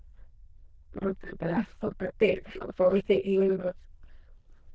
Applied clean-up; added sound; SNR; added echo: neural diffusion model UNIVERSE++.